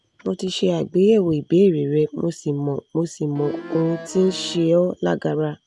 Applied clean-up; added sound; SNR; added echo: none; Accordion; 14 dB; none.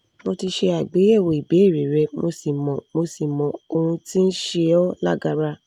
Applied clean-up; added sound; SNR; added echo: none; none; none; none.